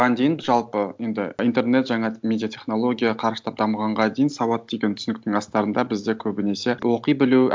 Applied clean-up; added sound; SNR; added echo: none; none; none; none.